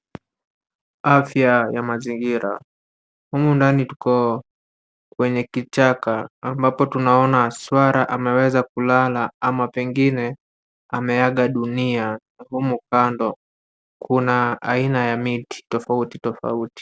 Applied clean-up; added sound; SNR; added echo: none; none; none; none.